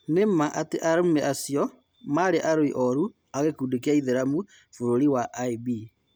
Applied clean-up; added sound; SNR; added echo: none; none; none; none.